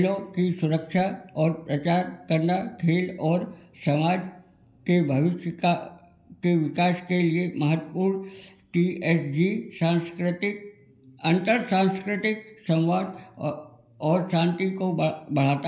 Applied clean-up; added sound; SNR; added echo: none; none; none; none.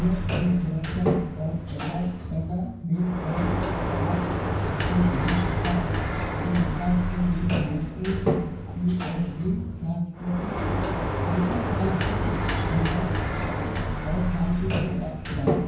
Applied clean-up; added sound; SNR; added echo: none; Sliding door; -1 dB; reverberation time 0.9 s.